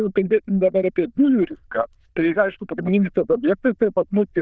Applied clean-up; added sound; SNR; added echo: neural diffusion model UNIVERSE++.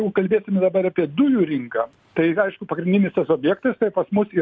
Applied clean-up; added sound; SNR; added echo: none; none; none; none.